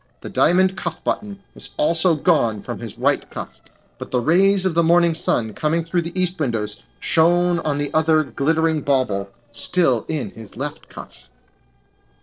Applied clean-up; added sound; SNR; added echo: neural separator model SepFormer DNS4.